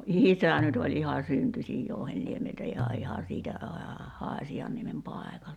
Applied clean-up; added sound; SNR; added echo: none; Tabla; 10 dB; none.